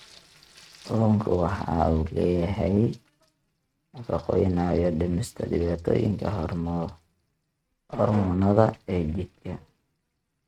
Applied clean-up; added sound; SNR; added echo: neural mask model RNNoise.